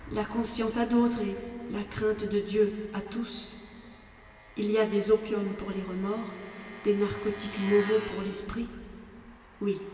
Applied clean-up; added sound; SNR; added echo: none; Engine; 17 dB; reverberation time 2.6 s.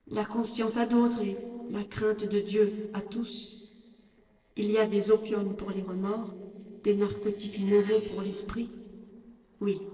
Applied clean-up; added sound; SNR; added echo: neural separator model SepFormer DNS4.